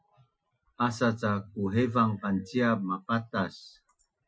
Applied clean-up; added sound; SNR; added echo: classical method Wiener filter.